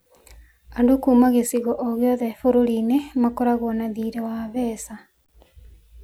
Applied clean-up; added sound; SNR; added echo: none; none; none; none.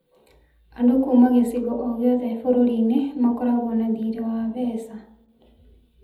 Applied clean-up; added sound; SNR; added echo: none; none; none; reverberation time 0.8 s.